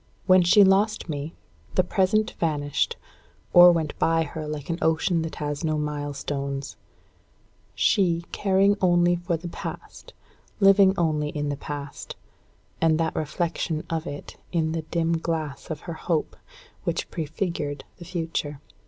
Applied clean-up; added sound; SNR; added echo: none; none; none; none.